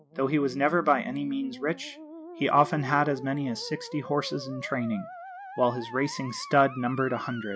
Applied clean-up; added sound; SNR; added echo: classical method log-MMSE.